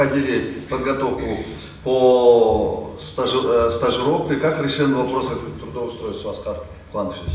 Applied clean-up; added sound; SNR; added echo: none; none; none; reverberation time 0.8 s.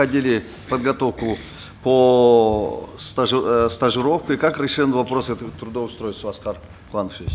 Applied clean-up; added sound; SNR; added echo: none; none; none; none.